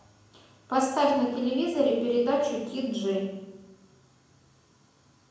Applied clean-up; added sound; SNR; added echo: none; none; none; reverberation time 0.9 s.